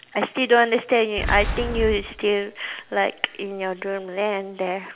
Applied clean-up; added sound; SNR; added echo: none; Boom; 8 dB; none.